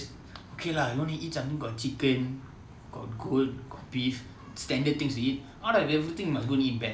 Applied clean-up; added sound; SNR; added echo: none; none; none; none.